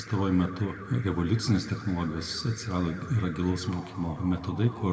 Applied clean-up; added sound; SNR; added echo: none; Alarm; 18 dB; reverberation time 1.5 s.